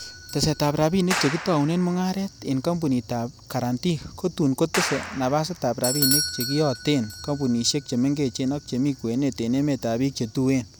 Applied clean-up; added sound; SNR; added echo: none; Clapping + Bell / Doorbell; 10 dB; none.